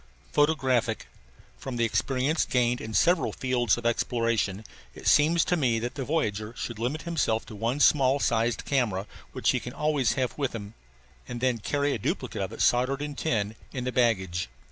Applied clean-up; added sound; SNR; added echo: none; none; none; none.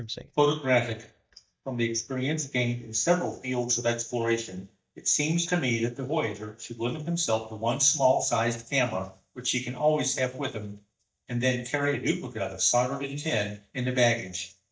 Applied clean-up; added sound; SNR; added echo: neural mask model DeepFilterNet 3.